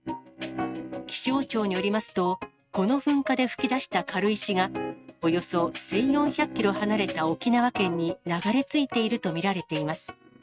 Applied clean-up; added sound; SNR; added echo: neural mask model RNNoise.